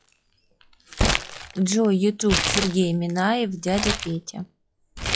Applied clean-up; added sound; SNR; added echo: classical method log-MMSE.